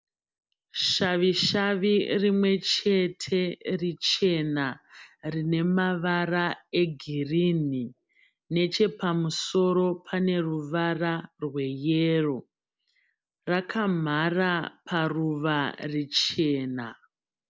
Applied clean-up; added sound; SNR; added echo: none; none; none; none.